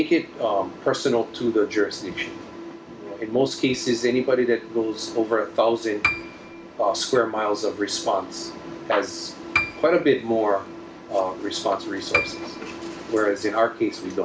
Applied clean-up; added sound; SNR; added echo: none; Piano; 7 dB; none.